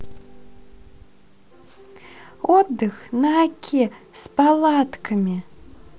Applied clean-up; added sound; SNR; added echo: none; none; none; none.